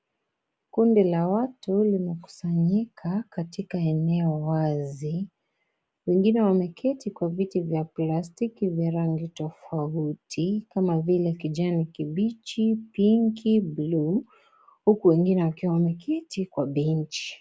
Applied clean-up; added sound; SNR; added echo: none; none; none; none.